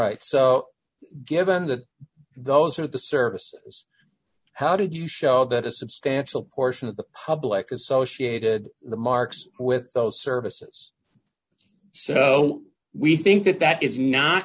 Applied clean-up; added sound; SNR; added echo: none; none; none; none.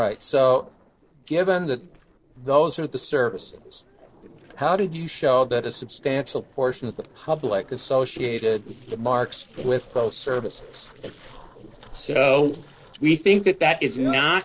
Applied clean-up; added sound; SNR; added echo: neural separator model SepFormer DNS4.